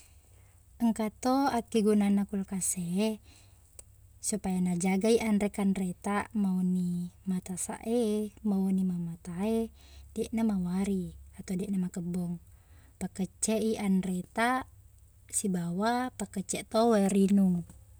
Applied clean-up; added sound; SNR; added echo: none; none; none; none.